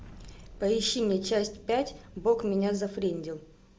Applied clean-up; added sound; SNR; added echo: none; Explosion; 20 dB; none.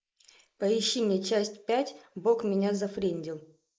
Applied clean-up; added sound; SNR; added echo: neural mask model Resemble Enhance denoiser.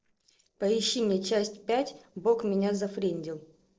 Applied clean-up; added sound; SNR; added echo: neural separator model SepFormer DNS4.